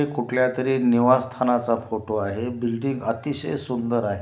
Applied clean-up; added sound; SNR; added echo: none; none; none; none.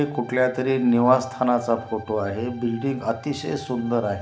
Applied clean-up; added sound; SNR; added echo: none; Bowed string instrument; 20 dB; none.